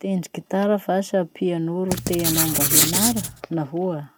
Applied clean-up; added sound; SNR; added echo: none; Writing; -2 dB; none.